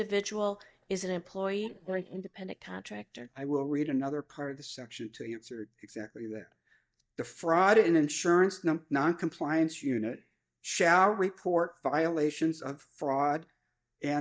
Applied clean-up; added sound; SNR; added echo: neural mask model DeepFilterNet 3.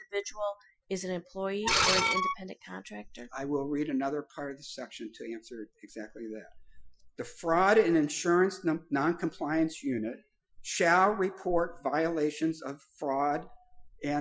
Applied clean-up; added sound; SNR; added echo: classical method Wiener filter.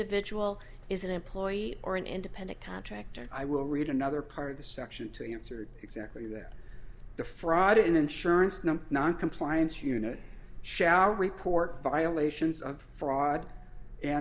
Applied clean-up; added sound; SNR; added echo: none; none; none; none.